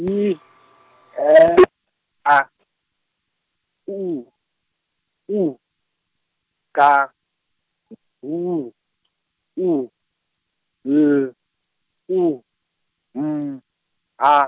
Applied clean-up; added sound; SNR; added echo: none; none; none; none.